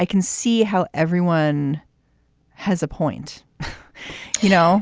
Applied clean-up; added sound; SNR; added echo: none; none; none; none.